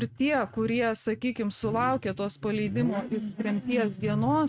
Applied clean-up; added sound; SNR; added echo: neural mask model RNNoise.